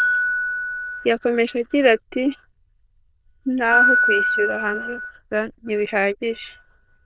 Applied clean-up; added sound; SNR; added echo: neural diffusion model UNIVERSE++.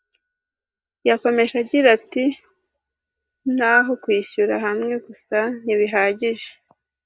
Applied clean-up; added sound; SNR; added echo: neural mask model DeepFilterNet 3.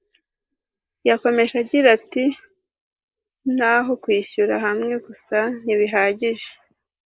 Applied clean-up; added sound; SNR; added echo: neural mask model Resemble Enhance denoiser.